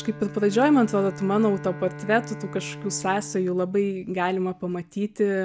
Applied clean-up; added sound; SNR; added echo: none; Bowed string instrument; 15 dB; none.